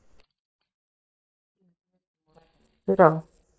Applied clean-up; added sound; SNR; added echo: neural mask model DeepFilterNet 3.